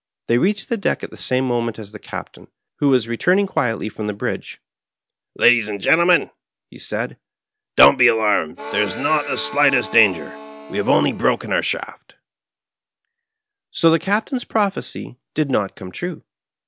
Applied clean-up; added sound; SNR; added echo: none; Harmonica; 12 dB; none.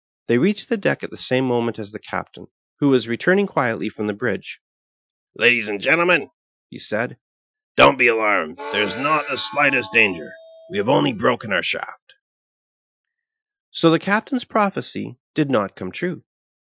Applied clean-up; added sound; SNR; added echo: classical method Wiener filter.